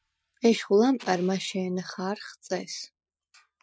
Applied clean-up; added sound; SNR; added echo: classical method Wiener filter.